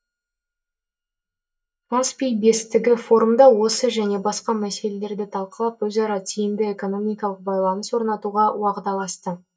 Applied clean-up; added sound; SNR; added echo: neural mask model DeepFilterNet 3.